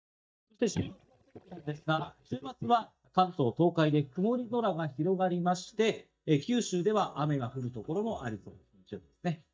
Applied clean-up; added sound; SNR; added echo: neural mask model DeepFilterNet 3.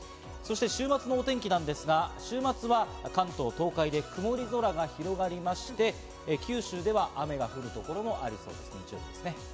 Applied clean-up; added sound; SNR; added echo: none; none; none; none.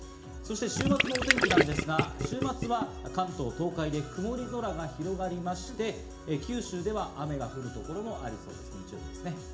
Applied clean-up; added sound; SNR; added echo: none; Gurgling; -5 dB; reverberation time 0.4 s.